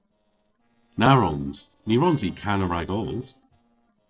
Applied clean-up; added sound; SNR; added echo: neural separator model SepFormer DNS4.